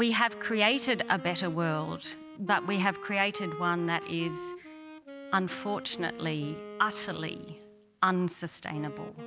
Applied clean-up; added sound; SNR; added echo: none; Wind instrument, woodwind instrument; 12 dB; none.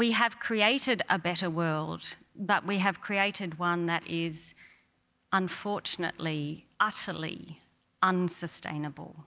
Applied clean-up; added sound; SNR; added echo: none; none; none; none.